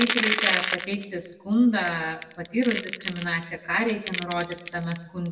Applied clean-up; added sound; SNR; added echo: none; Crushing; 3 dB; reverberation time 0.7 s.